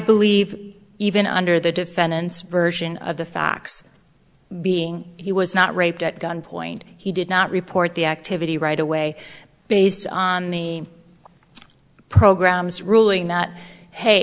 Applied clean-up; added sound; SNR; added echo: none; none; none; none.